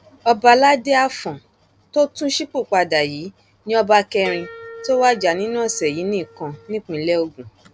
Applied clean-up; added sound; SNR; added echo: none; Harp; 17 dB; none.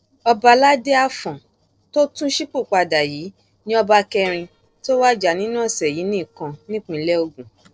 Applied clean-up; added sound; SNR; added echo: neural separator model SepFormer DNS4.